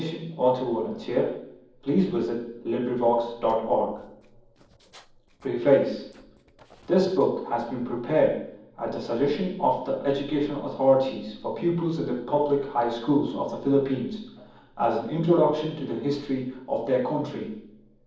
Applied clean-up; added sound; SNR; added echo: neural separator model SepFormer DNS4.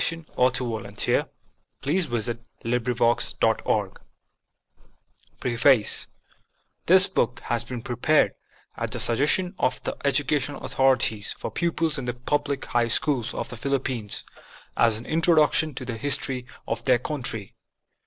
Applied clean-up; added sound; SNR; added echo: none; none; none; none.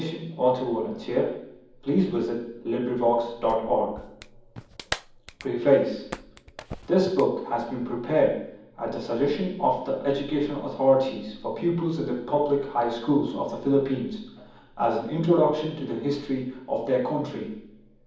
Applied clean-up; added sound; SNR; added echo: none; Clapping; 15 dB; reverberation time 1.2 s.